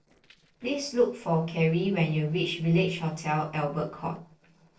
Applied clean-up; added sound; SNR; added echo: neural separator model SepFormer DNS4.